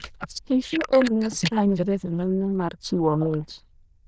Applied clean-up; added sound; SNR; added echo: neural diffusion model UNIVERSE++.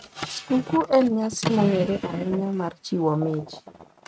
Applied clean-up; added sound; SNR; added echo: neural mask model RNNoise.